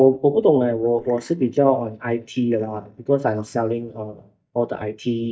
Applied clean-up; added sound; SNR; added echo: neural mask model DeepFilterNet 3.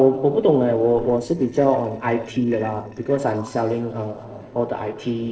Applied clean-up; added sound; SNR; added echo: neural separator model SepFormer DNS4.